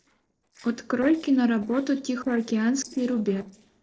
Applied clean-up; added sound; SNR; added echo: neural separator model SepFormer DNS4.